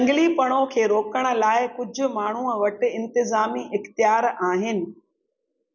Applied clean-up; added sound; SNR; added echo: none; none; none; none.